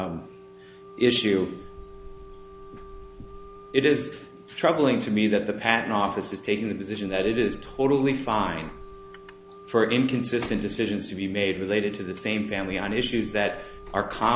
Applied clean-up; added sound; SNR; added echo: none; Wind instrument, woodwind instrument + Bird; 18 dB; none.